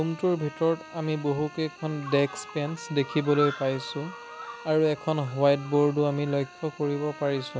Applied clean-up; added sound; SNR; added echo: none; Trumpet + Cricket; 14 dB; none.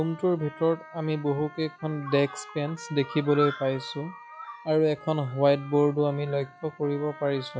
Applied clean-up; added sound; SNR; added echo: classical method log-MMSE.